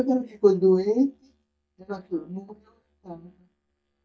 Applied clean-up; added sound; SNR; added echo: neural mask model DeepFilterNet 3.